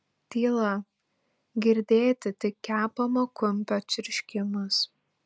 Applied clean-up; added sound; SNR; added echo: none; none; none; none.